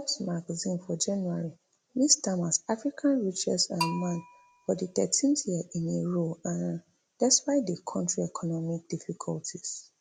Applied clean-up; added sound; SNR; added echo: none; Bell; 12 dB; none.